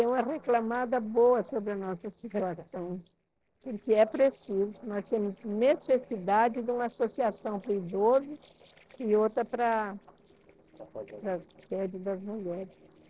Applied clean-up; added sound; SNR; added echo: neural separator model SepFormer DNS4.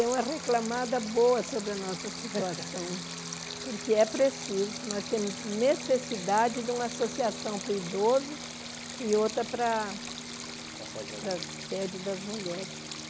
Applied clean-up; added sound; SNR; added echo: none; Stream; 10 dB; none.